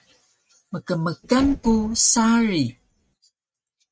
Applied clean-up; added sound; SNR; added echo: neural mask model RNNoise.